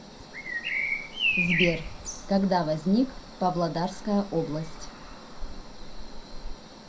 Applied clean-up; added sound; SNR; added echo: none; Bird vocalization, bird call, bird song; 4 dB; reverberation time 0.2 s.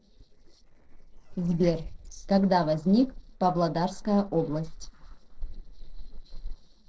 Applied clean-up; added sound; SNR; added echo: neural separator model SepFormer DNS4.